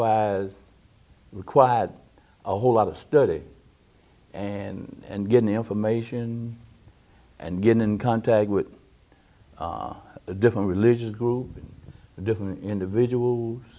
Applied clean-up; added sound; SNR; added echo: none; none; none; none.